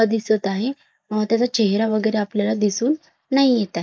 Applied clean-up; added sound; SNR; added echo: neural mask model Resemble Enhance denoiser.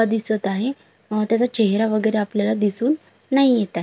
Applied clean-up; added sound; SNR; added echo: none; none; none; none.